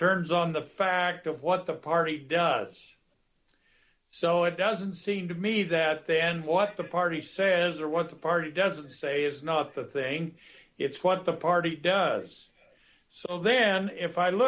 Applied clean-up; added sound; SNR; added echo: none; none; none; none.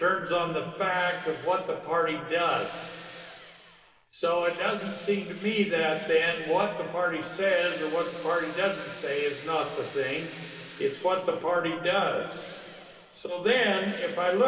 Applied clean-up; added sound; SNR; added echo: none; Drill; 19 dB; reverberation time 2.5 s.